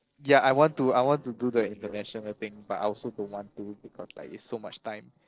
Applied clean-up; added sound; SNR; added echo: neural separator model SepFormer DNS4.